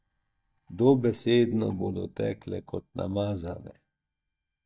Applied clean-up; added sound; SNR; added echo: neural mask model DeepFilterNet 3.